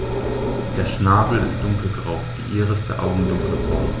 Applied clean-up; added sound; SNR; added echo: none; Breathing; 5 dB; none.